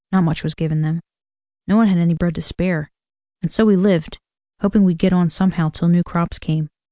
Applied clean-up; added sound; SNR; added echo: none; none; none; none.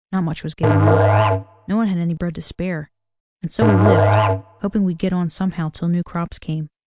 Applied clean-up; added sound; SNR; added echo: none; Musical instrument; -4 dB; none.